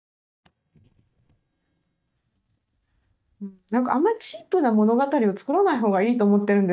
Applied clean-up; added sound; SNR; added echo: neural mask model DeepFilterNet 3.